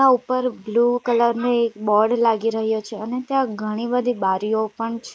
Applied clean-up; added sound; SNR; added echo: neural mask model Resemble Enhance denoiser.